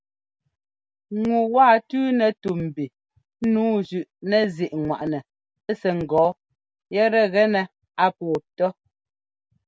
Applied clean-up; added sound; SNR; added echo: none; none; none; none.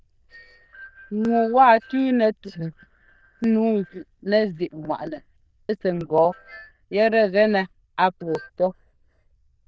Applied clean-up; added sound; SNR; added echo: neural diffusion model UNIVERSE++.